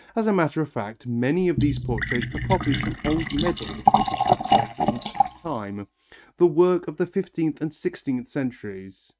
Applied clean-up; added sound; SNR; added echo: neural mask model RNNoise.